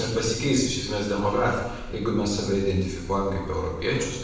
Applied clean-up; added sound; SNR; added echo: none; none; none; reverberation time 0.9 s.